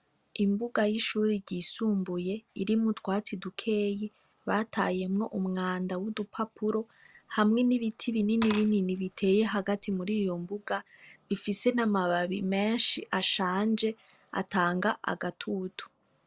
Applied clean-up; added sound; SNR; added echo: none; Glass / Liquid; 13 dB; none.